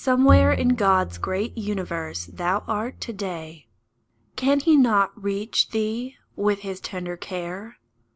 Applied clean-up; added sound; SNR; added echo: none; Bowed string instrument; 4 dB; none.